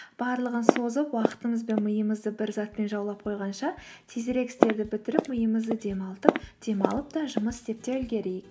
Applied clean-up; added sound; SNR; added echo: none; Walk, footsteps; 0 dB; none.